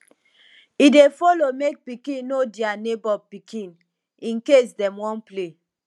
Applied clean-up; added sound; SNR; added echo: none; none; none; none.